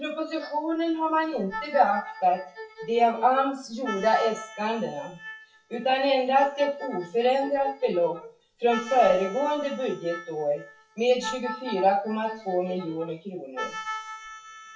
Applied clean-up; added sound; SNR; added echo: classical method WPE with log-MMSE.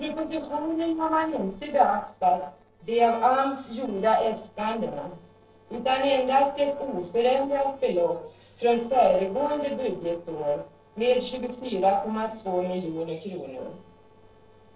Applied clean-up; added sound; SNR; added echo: neural separator model SepFormer DNS4.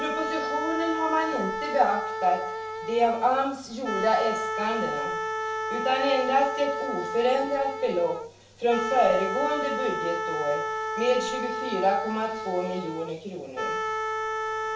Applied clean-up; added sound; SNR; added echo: none; Wind instrument, woodwind instrument; 3 dB; reverberation time 0.4 s.